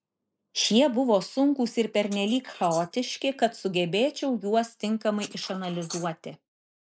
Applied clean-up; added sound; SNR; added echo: neural mask model Resemble Enhance denoiser.